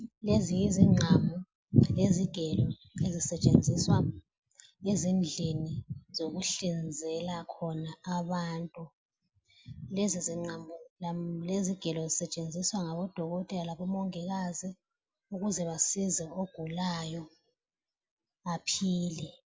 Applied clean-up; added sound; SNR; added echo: none; none; none; none.